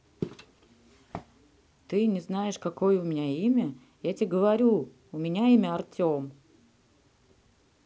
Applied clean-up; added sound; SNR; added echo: none; Walk, footsteps; 14 dB; none.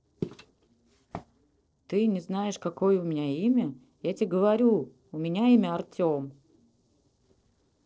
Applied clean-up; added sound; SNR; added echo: neural separator model SepFormer DNS4.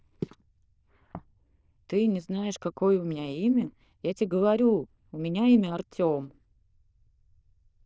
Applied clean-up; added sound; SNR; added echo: neural diffusion model UNIVERSE++.